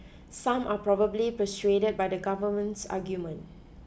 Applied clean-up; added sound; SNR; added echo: none; none; none; none.